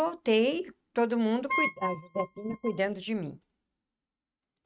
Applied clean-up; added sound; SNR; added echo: neural mask model RNNoise.